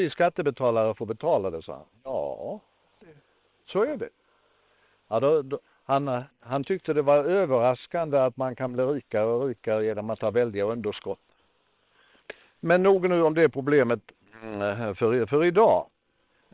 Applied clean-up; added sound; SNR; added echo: neural separator model SepFormer WHAM!.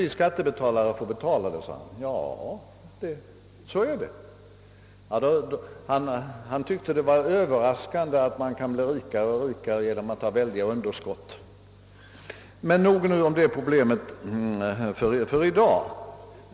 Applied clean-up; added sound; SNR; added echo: none; none; none; none.